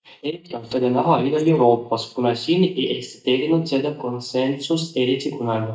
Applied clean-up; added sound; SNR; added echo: neural mask model DeepFilterNet 3.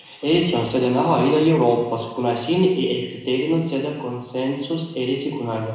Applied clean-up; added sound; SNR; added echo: neural separator model SepFormer DNS4.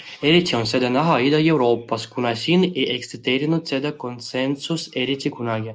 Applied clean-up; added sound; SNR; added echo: none; none; none; none.